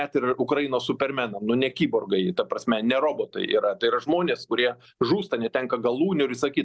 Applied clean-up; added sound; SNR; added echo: none; none; none; none.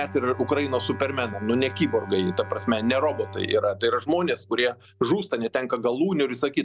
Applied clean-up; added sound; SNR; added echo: none; Bowed string instrument; 15 dB; none.